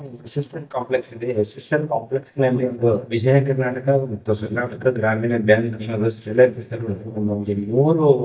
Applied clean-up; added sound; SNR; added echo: neural mask model DeepFilterNet 3.